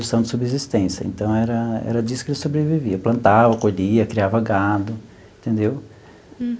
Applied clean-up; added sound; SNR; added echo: none; none; none; none.